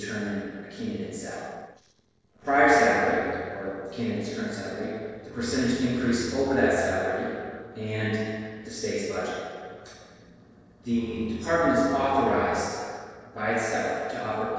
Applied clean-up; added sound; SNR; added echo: neural separator model SepFormer DNS4.